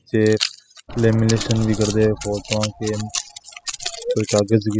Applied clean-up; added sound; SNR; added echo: classical method spectral subtraction.